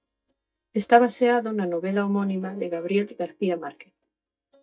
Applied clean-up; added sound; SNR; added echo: neural mask model DeepFilterNet 3.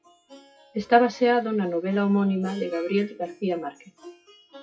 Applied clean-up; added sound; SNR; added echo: classical method WPE with log-MMSE.